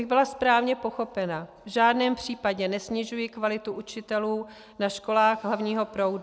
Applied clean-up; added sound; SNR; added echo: none; none; none; none.